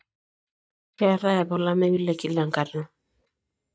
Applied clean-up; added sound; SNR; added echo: neural mask model DeepFilterNet 3.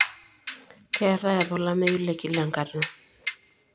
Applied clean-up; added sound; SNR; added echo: none; Clock; 2 dB; none.